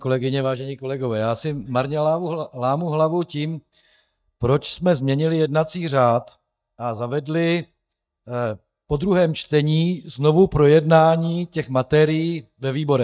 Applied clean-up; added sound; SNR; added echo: neural mask model DeepFilterNet 3.